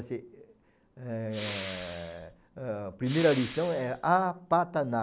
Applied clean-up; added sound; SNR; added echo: none; Respiratory sounds; 12 dB; none.